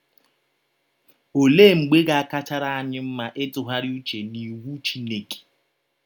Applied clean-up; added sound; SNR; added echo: none; none; none; none.